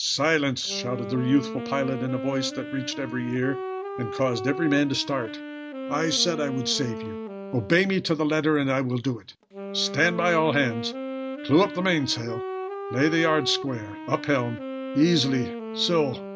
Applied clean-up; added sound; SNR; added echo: none; Wind instrument, woodwind instrument; 9 dB; none.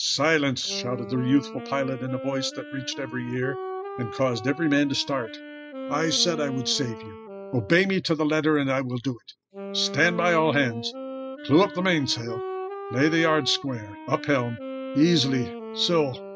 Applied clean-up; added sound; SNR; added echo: classical method spectral subtraction.